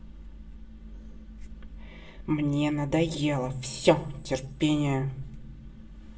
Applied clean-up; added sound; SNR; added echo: none; none; none; reverberation time 0.4 s.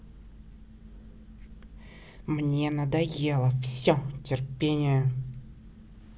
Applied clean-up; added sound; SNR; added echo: none; none; none; none.